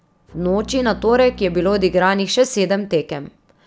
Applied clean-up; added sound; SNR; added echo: none; Bowed string instrument; 16 dB; none.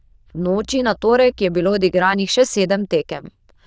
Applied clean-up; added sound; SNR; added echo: neural diffusion model UNIVERSE++.